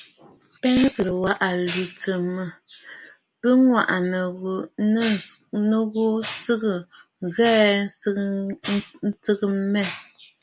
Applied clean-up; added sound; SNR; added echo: none; none; none; none.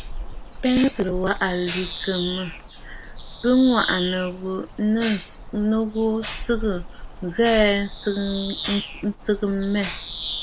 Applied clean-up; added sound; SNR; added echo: none; Bird vocalization, bird call, bird song; 10 dB; none.